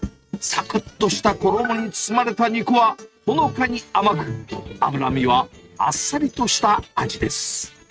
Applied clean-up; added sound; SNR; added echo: neural mask model RNNoise.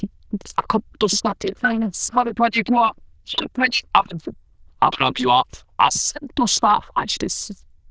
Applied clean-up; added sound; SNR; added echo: neural diffusion model UNIVERSE++.